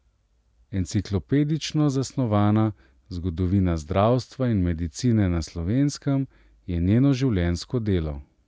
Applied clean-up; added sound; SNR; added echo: none; none; none; none.